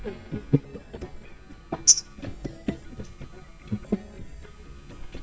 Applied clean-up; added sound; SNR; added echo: neural mask model DeepFilterNet 3.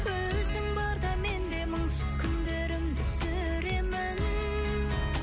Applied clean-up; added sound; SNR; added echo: none; none; none; none.